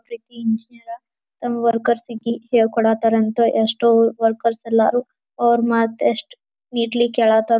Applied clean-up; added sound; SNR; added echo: none; none; none; none.